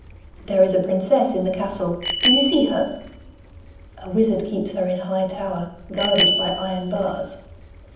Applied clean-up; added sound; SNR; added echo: none; Bicycle bell; 0 dB; reverberation time 0.8 s.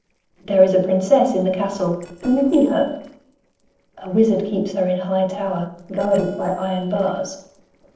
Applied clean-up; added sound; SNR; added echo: neural separator model SepFormer DNS4.